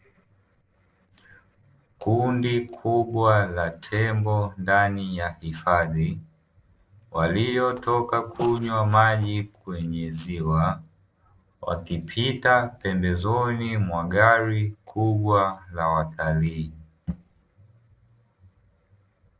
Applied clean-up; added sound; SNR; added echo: neural separator model SepFormer DNS4.